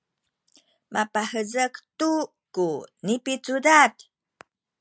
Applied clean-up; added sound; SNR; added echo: none; none; none; none.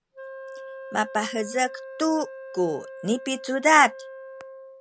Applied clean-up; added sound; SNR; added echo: none; Wind instrument, woodwind instrument; 14 dB; none.